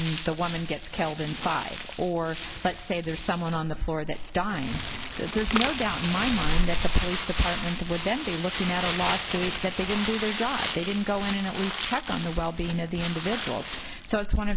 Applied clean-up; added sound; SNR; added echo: none; Crushing + Crumpling, crinkling; 1 dB; none.